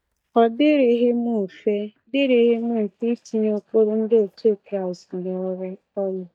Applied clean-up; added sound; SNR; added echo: neural mask model DeepFilterNet 3.